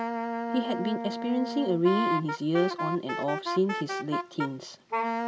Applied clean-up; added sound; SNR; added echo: none; Wind instrument, woodwind instrument; 3 dB; none.